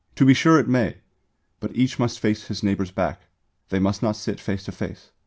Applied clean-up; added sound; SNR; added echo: none; none; none; none.